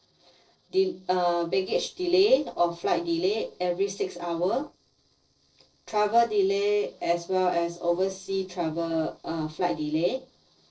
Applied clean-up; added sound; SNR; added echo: neural separator model SepFormer DNS4.